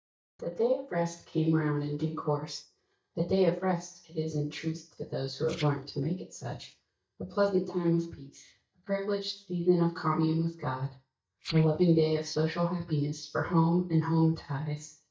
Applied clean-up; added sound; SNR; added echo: neural mask model DeepFilterNet 3.